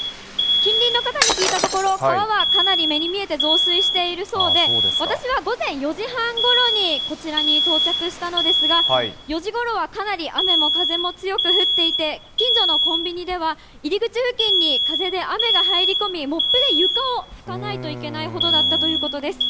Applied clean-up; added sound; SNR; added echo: none; Alarm + Shatter; -3 dB; none.